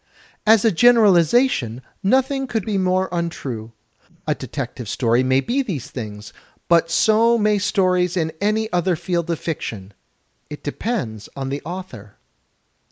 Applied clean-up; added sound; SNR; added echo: neural mask model Resemble Enhance denoiser.